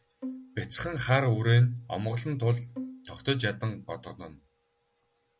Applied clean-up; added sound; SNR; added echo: none; Bowed string instrument; 15 dB; none.